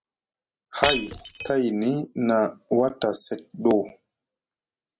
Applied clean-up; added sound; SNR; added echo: none; Shatter; 4 dB; none.